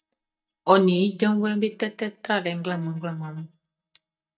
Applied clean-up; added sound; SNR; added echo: neural mask model DeepFilterNet 3.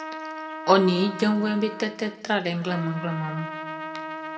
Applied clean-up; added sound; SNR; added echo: none; Trumpet; 10 dB; reverberation time 1.5 s.